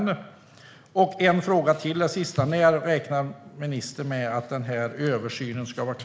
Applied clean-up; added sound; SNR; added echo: none; none; none; none.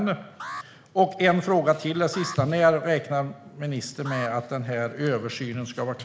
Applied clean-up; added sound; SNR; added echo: none; Alarm; 18 dB; none.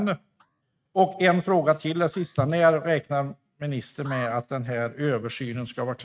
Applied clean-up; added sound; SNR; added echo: neural mask model RNNoise.